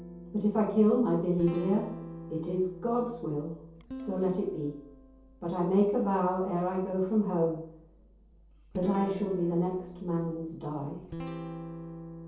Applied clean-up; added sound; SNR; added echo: none; Guitar; 13 dB; reverberation time 0.7 s.